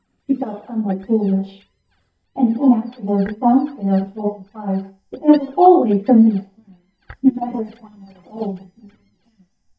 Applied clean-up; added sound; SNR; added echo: neural mask model DeepFilterNet 3.